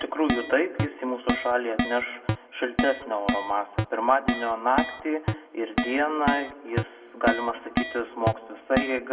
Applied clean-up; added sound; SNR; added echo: none; Keyboard (musical); 3 dB; reverberation time 1.0 s.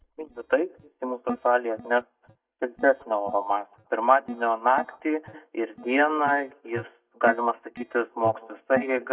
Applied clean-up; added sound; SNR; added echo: neural mask model DeepFilterNet 3.